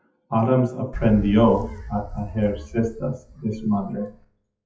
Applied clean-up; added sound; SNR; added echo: classical method WPE with log-MMSE.